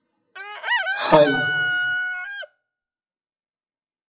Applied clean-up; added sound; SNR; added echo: classical method WPE with log-MMSE.